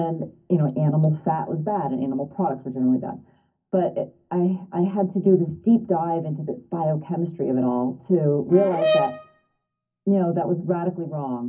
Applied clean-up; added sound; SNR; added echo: none; Brass instrument; 4 dB; reverberation time 0.3 s.